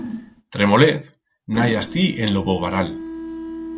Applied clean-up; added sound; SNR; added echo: none; Mechanisms; 11 dB; none.